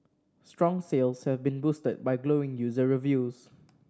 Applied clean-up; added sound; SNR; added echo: none; none; none; none.